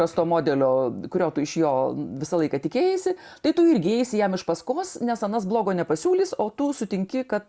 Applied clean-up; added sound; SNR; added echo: none; none; none; none.